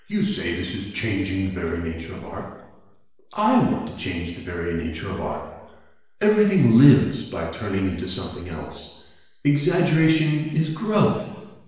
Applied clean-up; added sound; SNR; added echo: none; none; none; reverberation time 1.0 s.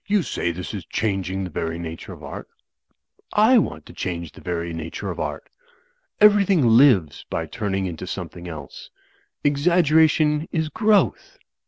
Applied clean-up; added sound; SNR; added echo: none; none; none; none.